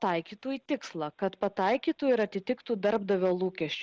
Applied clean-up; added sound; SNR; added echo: none; none; none; none.